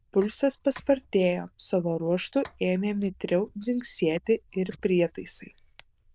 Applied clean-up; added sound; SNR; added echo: neural diffusion model UNIVERSE++.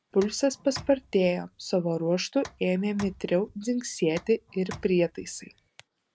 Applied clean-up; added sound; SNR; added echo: none; Tick; 20 dB; none.